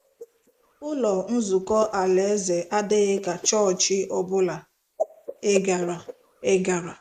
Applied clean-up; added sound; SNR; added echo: neural mask model Resemble Enhance denoiser.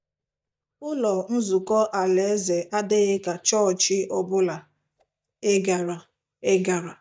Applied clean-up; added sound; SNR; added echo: neural mask model DeepFilterNet 3.